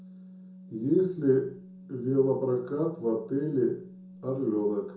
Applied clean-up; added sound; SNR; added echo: none; Organ; 19 dB; reverberation time 0.5 s.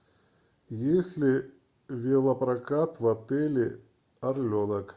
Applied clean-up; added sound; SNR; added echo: none; none; none; none.